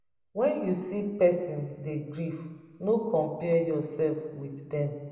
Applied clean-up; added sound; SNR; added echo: none; none; none; reverberation time 1.5 s.